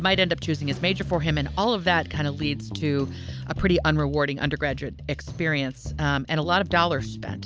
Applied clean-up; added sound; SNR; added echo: none; none; none; none.